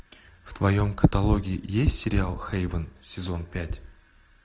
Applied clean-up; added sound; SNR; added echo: none; none; none; none.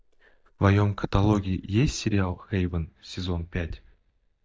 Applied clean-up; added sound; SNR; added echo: neural mask model DeepFilterNet 3.